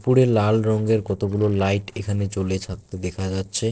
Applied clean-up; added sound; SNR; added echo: neural separator model SepFormer DNS4.